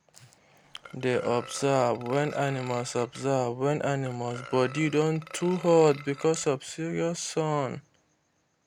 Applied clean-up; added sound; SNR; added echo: none; Burping, eructation; 18 dB; none.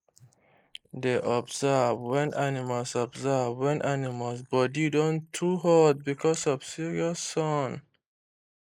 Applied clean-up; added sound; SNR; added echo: neural mask model Resemble Enhance denoiser.